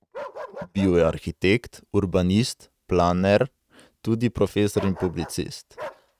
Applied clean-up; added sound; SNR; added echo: neural mask model RNNoise.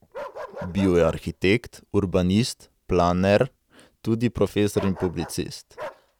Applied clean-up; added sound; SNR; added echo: none; Bark; 17 dB; none.